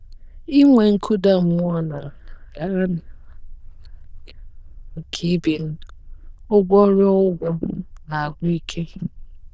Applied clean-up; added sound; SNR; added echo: neural diffusion model UNIVERSE++.